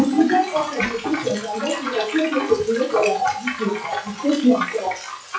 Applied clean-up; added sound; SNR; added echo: classical method WPE with log-MMSE.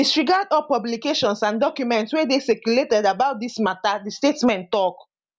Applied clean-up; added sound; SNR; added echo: none; none; none; none.